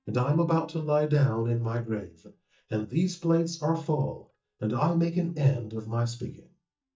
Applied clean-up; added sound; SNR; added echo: neural mask model DeepFilterNet 3.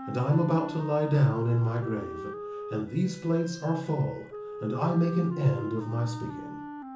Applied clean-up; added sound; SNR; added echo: none; Wind instrument, woodwind instrument; 11 dB; reverberation time 0.7 s.